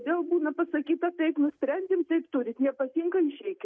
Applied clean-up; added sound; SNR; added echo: none; none; none; none.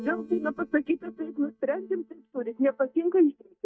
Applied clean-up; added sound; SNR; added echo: neural mask model DeepFilterNet 3.